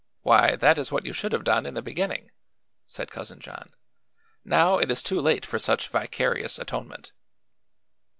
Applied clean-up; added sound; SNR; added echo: none; none; none; none.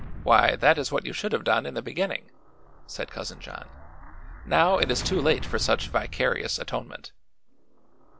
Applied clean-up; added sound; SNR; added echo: none; Explosion; 11 dB; none.